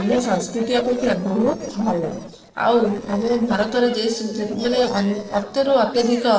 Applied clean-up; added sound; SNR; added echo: neural separator model SepFormer DNS4.